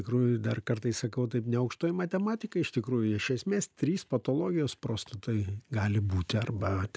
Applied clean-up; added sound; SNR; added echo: none; none; none; none.